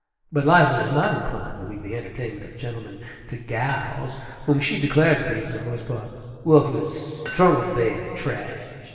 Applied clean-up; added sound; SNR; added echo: neural separator model SepFormer DNS4.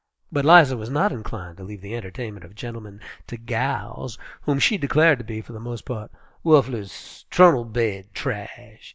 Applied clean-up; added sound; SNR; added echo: none; none; none; none.